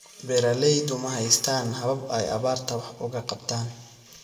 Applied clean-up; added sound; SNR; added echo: none; none; none; reverberation time 0.7 s.